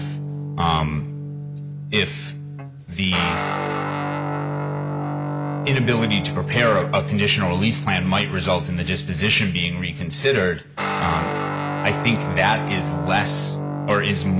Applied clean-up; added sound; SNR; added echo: none; Guitar; 3 dB; none.